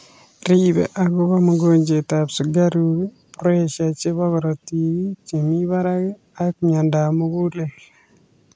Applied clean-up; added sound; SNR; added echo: none; none; none; none.